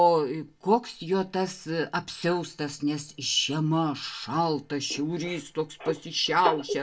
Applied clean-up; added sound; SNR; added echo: none; none; none; reverberation time 0.2 s.